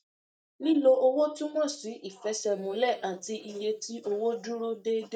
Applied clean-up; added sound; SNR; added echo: neural mask model DeepFilterNet 3.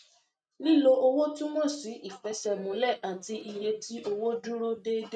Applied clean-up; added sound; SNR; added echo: neural mask model RNNoise.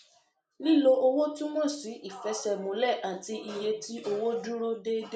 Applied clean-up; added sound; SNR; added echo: none; none; none; none.